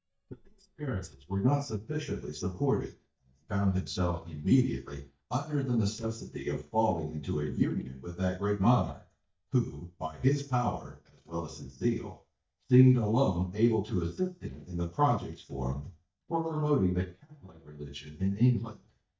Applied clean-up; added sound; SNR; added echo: neural mask model DeepFilterNet 3.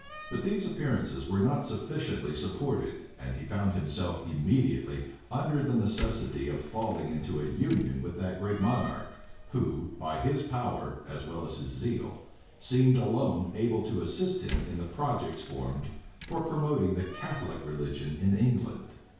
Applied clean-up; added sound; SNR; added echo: none; Slam; 14 dB; reverberation time 0.6 s.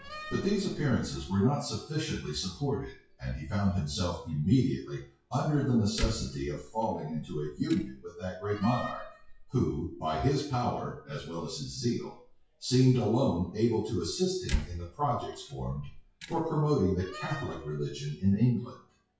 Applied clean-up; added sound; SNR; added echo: classical method WPE with log-MMSE.